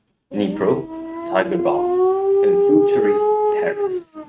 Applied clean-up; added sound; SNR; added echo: neural mask model RNNoise.